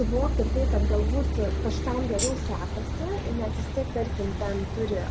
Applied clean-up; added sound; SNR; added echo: none; Car passing by / Idling / Accelerating, revving, vroom + Tambourine; -3 dB; none.